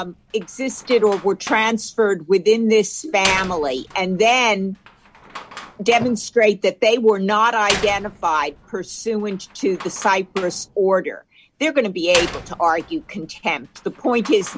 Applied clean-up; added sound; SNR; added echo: none; Slam; 14 dB; none.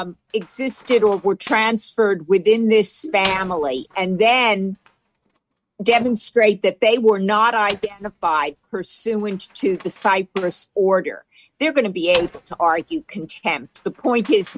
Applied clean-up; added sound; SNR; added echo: neural mask model RNNoise.